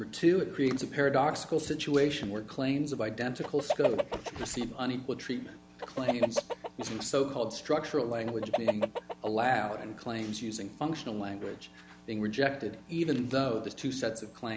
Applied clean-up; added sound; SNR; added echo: none; Chicken, rooster; 4 dB; none.